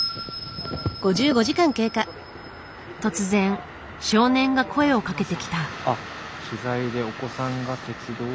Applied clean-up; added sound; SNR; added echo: none; none; none; none.